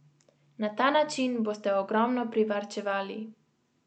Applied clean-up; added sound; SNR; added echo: none; none; none; none.